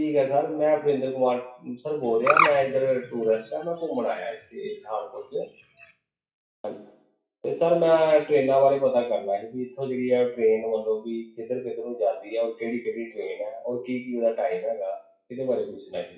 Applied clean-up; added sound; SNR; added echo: classical method WPE with log-MMSE.